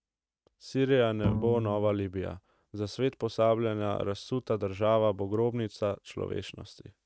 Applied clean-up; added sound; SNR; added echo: neural mask model RNNoise.